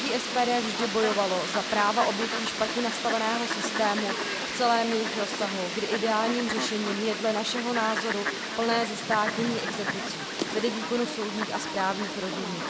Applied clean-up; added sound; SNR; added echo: none; Fowl; 3 dB; none.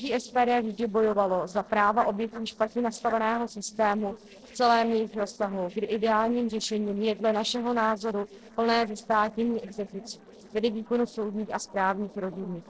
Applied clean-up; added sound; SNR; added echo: neural separator model SepFormer DNS4.